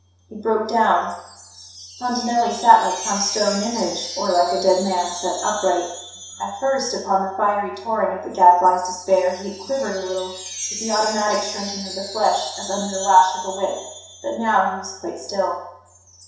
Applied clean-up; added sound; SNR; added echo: none; Wind chime; 13 dB; reverberation time 0.7 s.